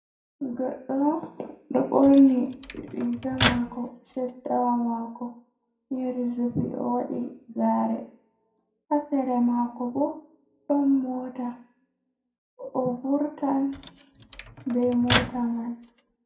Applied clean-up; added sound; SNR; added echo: none; Microwave oven; 5 dB; reverberation time 0.4 s.